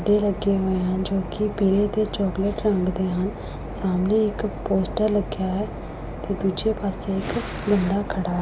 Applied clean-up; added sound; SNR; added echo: none; none; none; none.